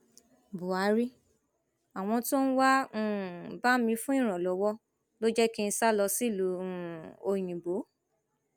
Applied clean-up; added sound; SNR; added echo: none; none; none; none.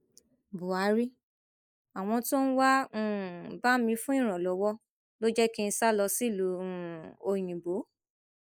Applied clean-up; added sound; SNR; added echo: neural mask model Resemble Enhance denoiser.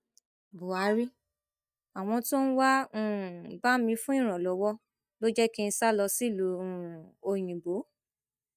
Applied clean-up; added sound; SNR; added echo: neural mask model DeepFilterNet 3.